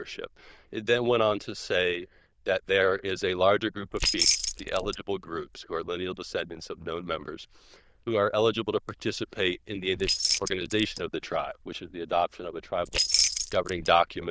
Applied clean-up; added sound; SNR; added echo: neural diffusion model UNIVERSE++.